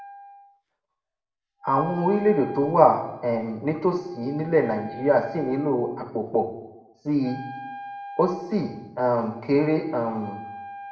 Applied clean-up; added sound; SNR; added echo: none; Wind instrument, woodwind instrument; 16 dB; reverberation time 0.7 s.